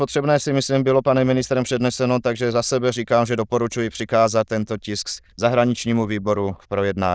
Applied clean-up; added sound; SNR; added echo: neural diffusion model UNIVERSE++.